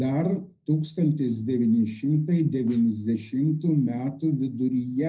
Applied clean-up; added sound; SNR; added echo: neural separator model SepFormer DNS4.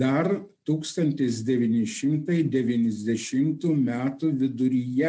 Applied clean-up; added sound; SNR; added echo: none; none; none; none.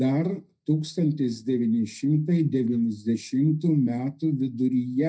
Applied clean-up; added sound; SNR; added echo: neural mask model DeepFilterNet 3.